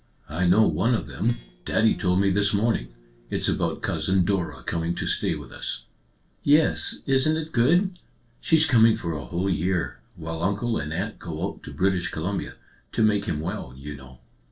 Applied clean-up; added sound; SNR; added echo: neural separator model SepFormer DNS4.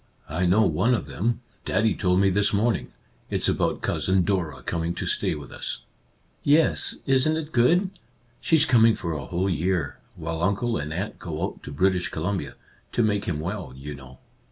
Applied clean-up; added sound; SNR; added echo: none; none; none; none.